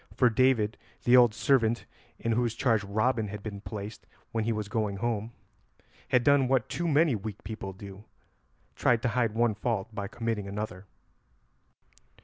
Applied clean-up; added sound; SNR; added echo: none; none; none; none.